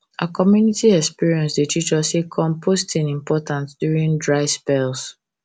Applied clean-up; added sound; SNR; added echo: none; none; none; none.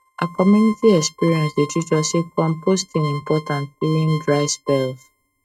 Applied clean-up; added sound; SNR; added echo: neural mask model RNNoise.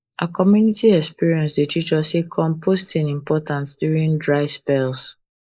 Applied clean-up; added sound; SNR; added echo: neural mask model Resemble Enhance denoiser.